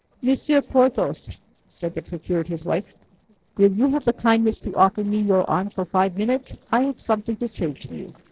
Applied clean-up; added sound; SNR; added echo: neural separator model SepFormer DNS4.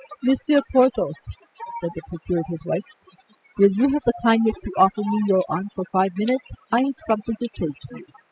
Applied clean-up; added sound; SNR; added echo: classical method spectral subtraction.